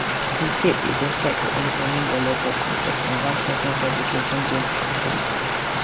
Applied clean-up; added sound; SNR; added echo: none; Stream; -4 dB; none.